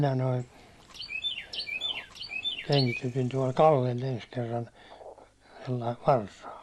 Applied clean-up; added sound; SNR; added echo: none; Chirp, tweet; 7 dB; none.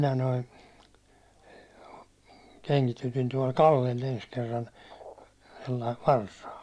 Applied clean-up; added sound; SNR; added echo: none; none; none; none.